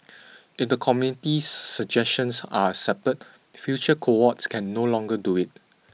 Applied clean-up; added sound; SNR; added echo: none; none; none; none.